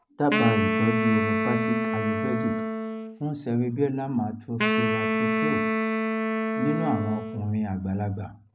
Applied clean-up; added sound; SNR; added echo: none; Wind instrument, woodwind instrument; -1 dB; none.